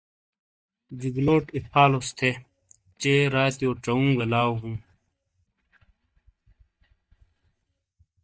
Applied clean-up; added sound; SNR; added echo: neural mask model DeepFilterNet 3.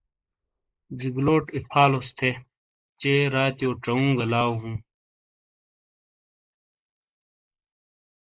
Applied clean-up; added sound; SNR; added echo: neural mask model Resemble Enhance denoiser.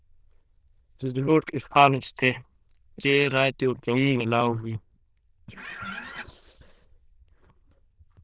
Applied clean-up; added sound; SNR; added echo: neural diffusion model UNIVERSE++.